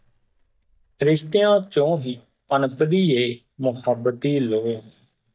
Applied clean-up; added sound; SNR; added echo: neural mask model DeepFilterNet 3.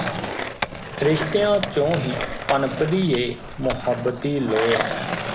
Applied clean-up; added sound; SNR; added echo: none; Skateboard; 5 dB; none.